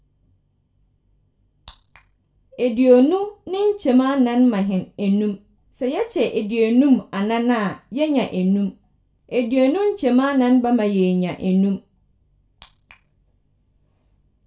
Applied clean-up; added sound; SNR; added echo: none; none; none; reverberation time 0.3 s.